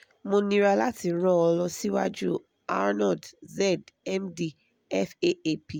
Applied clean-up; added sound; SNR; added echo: none; none; none; none.